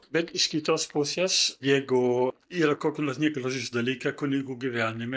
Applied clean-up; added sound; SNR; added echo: neural mask model DeepFilterNet 3.